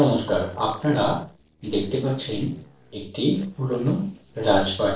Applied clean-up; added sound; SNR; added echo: neural separator model SepFormer DNS4.